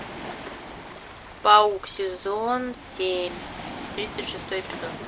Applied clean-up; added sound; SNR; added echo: none; Waves, surf; 12 dB; none.